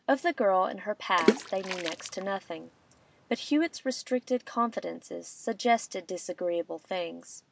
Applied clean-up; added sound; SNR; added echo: none; Water / Splash, splatter; 3 dB; none.